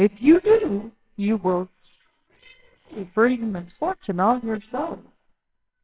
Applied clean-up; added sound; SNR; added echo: neural separator model SepFormer WHAMR!.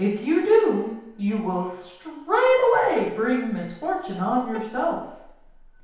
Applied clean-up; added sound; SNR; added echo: none; Bowed string instrument; 17 dB; reverberation time 2.2 s.